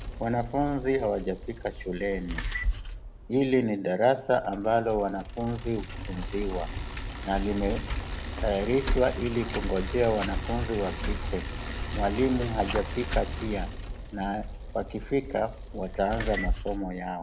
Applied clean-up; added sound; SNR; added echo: none; Bicycle; 5 dB; none.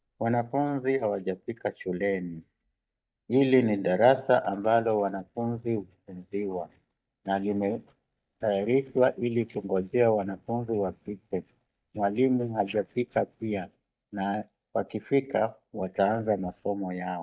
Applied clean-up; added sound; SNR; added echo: neural mask model DeepFilterNet 3.